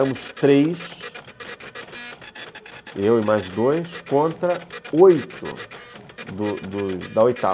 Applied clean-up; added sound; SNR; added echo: none; Printer; 16 dB; none.